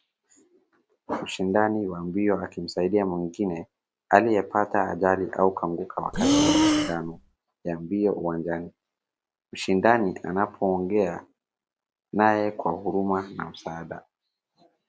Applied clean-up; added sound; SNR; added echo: none; Breathing; -4 dB; none.